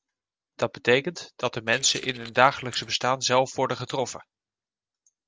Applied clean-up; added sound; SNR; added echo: neural separator model SepFormer DNS4.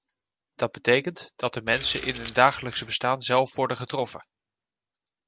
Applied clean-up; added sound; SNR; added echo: none; Keys jangling; 8 dB; none.